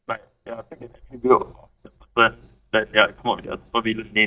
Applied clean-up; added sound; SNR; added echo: neural mask model DeepFilterNet 3.